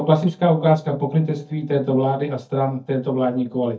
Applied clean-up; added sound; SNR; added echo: neural mask model DeepFilterNet 3.